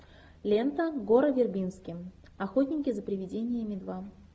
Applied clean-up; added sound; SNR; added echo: none; none; none; none.